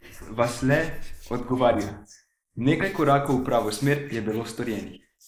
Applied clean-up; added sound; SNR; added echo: neural mask model Resemble Enhance denoiser.